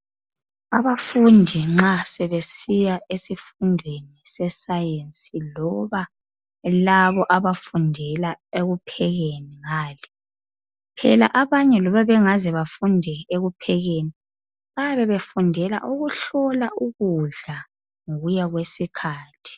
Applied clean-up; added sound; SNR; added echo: none; none; none; none.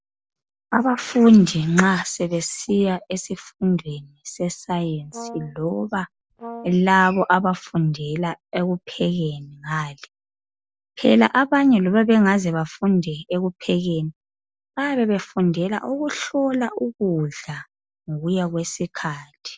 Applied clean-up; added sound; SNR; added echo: none; Brass instrument; 16 dB; none.